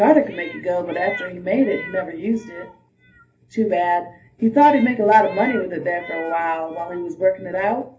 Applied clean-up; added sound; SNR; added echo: none; Meow; 17 dB; reverberation time 0.3 s.